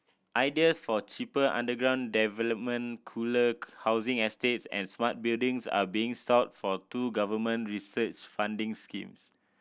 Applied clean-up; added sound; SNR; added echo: none; none; none; none.